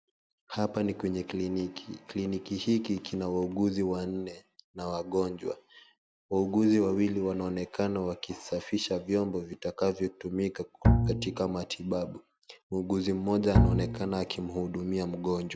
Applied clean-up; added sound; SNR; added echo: none; Bowed string instrument; -3 dB; none.